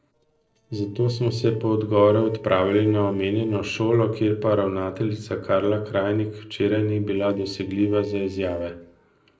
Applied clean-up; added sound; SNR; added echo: neural separator model SepFormer DNS4.